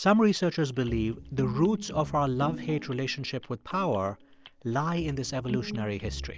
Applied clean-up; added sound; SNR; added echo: none; none; none; none.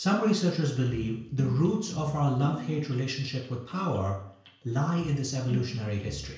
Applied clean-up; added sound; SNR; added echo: none; none; none; reverberation time 0.5 s.